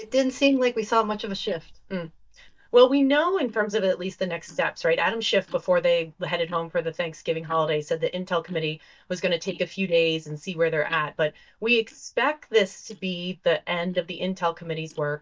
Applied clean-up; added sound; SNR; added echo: neural mask model DeepFilterNet 3.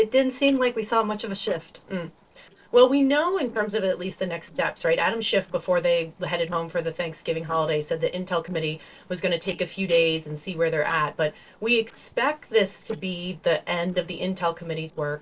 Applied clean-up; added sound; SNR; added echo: neural separator model SepFormer DNS4.